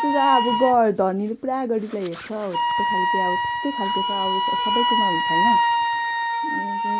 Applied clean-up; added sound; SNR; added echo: none; Wind instrument, woodwind instrument; -2 dB; none.